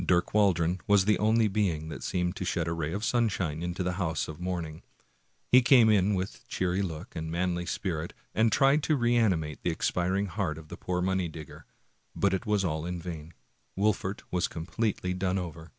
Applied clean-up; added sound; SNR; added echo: none; none; none; none.